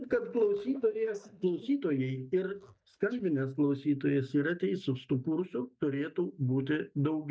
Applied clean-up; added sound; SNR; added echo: neural mask model DeepFilterNet 3.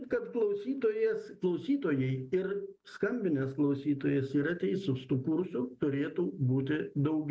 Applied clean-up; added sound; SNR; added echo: none; none; none; none.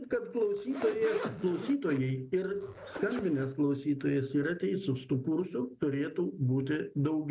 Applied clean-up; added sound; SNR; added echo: none; Zipper (clothing); 11 dB; none.